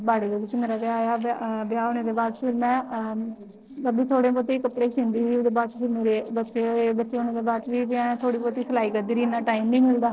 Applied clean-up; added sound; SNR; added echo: neural separator model SepFormer DNS4.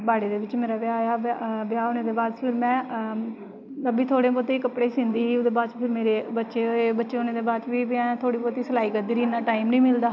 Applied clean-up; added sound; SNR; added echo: none; none; none; none.